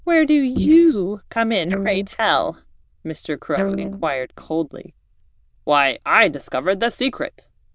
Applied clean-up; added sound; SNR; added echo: neural diffusion model UNIVERSE++.